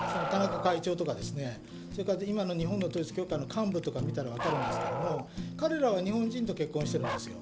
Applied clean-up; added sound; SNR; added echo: none; Fire + Bark; 5 dB; none.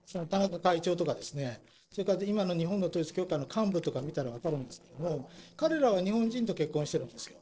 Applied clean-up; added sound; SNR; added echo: neural separator model SepFormer DNS4.